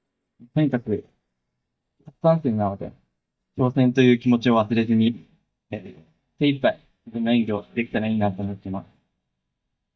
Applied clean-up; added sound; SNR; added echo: neural mask model DeepFilterNet 3.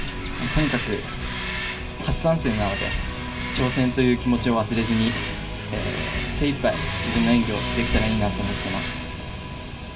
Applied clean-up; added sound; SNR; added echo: none; Bird vocalization, bird call, bird song; 8 dB; reverberation time 0.1 s.